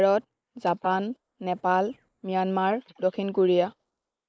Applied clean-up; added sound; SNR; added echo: neural mask model Resemble Enhance denoiser.